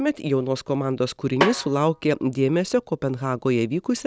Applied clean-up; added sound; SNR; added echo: none; Snare drum; 7 dB; none.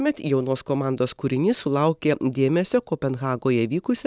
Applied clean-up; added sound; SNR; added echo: none; none; none; none.